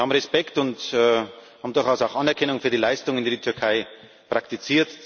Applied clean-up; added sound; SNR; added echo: none; none; none; none.